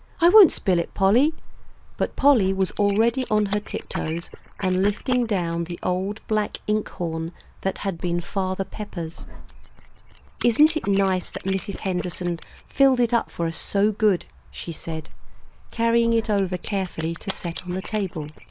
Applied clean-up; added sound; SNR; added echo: neural mask model Resemble Enhance denoiser.